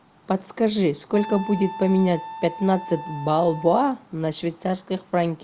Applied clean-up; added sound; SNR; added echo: none; Wind instrument, woodwind instrument; 13 dB; none.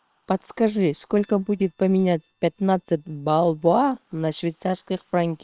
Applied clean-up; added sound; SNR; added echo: neural separator model SepFormer WHAM!.